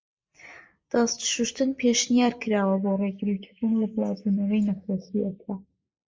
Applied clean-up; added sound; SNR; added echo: neural mask model Resemble Enhance denoiser.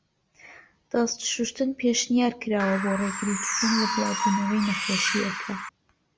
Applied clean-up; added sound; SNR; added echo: none; Bird; 2 dB; none.